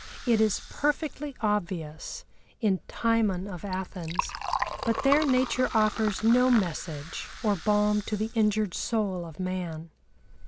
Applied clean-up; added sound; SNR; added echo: none; Liquid; 10 dB; none.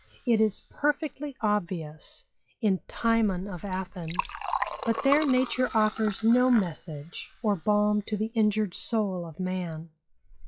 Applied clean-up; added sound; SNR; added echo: classical method log-MMSE.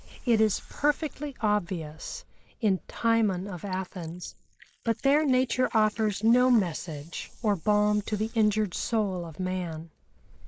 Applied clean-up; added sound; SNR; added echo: neural mask model Resemble Enhance denoiser.